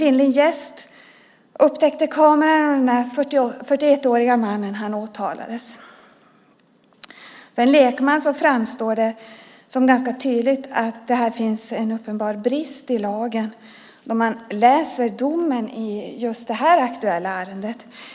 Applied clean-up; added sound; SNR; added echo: none; none; none; none.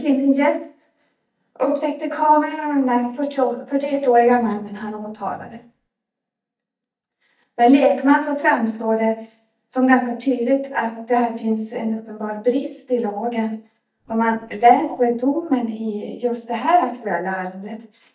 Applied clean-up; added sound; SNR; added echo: neural mask model DeepFilterNet 3.